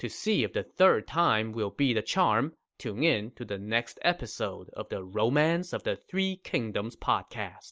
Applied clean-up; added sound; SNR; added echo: none; none; none; none.